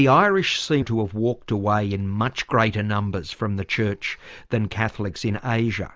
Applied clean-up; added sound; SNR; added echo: none; none; none; none.